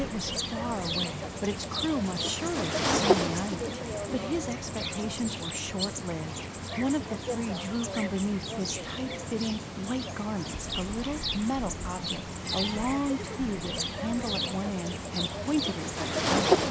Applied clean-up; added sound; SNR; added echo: none; Cricket; -1 dB; none.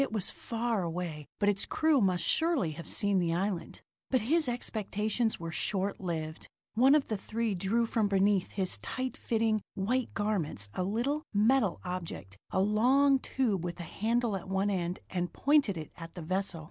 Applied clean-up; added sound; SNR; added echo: none; none; none; none.